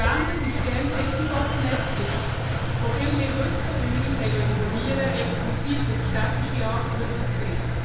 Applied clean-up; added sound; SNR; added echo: none; Engine; -5 dB; reverberation time 1.1 s.